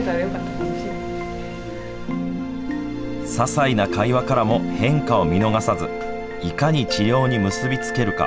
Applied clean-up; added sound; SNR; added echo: none; none; none; none.